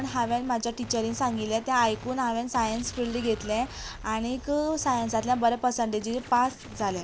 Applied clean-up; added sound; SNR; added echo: none; Gunshot, gunfire; 15 dB; none.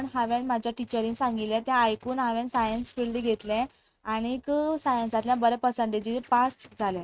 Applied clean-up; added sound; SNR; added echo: neural mask model RNNoise.